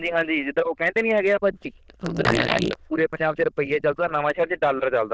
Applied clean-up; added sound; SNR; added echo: neural diffusion model UNIVERSE++.